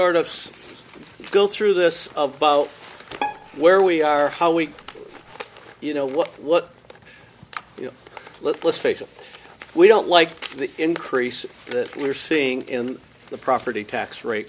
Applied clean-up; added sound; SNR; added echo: none; Bowed string instrument; 14 dB; none.